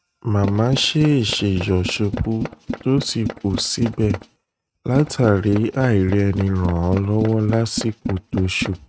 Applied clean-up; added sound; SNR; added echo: neural mask model RNNoise.